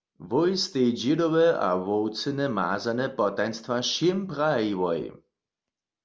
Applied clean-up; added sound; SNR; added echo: none; none; none; none.